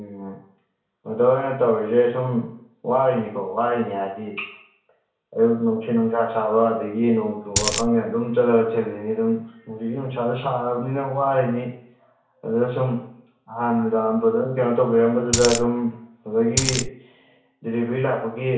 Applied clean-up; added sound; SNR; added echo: none; Coin (dropping); 0 dB; reverberation time 0.6 s.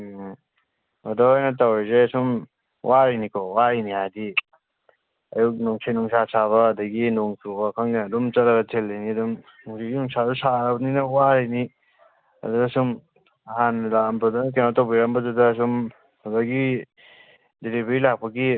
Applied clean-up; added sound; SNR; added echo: none; none; none; none.